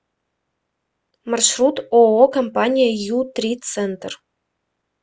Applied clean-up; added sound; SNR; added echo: none; none; none; none.